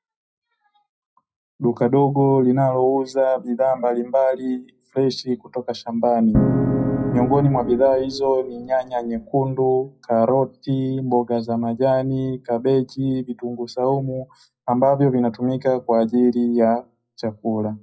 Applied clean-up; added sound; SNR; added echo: classical method WPE with log-MMSE.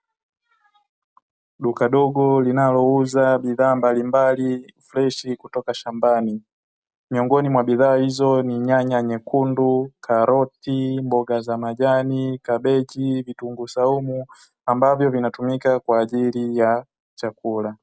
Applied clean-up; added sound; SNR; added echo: none; none; none; none.